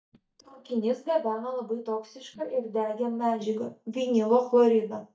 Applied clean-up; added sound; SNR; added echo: neural mask model DeepFilterNet 3.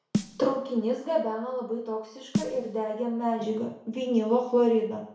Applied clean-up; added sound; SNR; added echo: none; Snare drum; 10 dB; reverberation time 0.6 s.